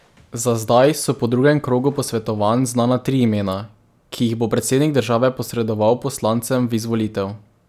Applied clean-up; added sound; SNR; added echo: none; none; none; none.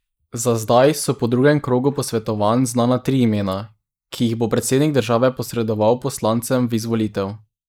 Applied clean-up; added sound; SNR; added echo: neural mask model Resemble Enhance denoiser.